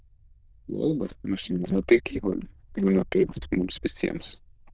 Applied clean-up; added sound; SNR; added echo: neural diffusion model UNIVERSE++.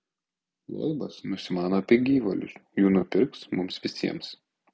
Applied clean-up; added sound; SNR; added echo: none; none; none; none.